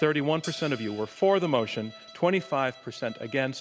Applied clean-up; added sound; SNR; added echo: none; Bowed string instrument + Hi-hat; 19 dB; none.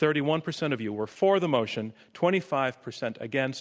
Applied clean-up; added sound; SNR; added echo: none; none; none; none.